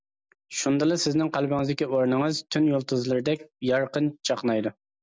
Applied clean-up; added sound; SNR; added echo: none; none; none; none.